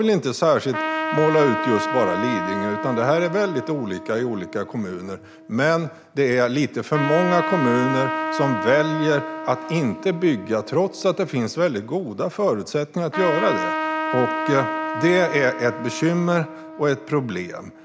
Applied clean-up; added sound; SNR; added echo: none; Trumpet; 6 dB; none.